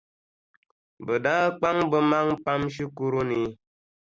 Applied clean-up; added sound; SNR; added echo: none; none; none; none.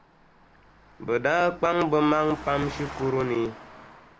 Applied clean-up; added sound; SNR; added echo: none; Engine; 16 dB; none.